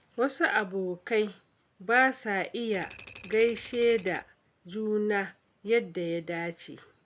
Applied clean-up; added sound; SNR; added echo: none; Typewriter; 19 dB; none.